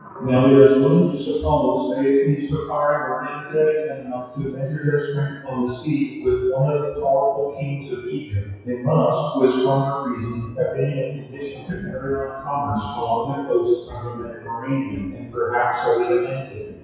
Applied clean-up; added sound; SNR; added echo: classical method WPE with log-MMSE.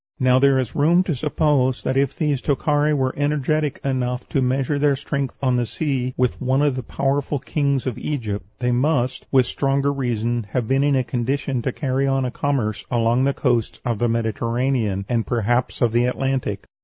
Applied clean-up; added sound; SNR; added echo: none; none; none; none.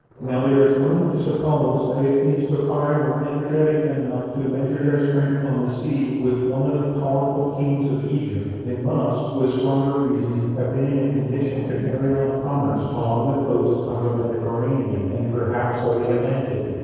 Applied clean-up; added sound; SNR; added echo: neural separator model SepFormer DNS4.